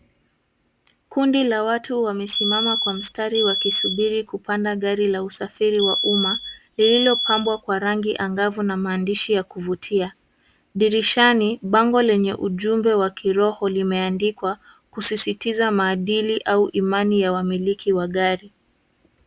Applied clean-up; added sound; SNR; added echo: none; Alarm; 3 dB; none.